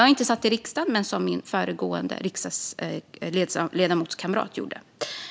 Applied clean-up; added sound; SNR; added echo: none; none; none; none.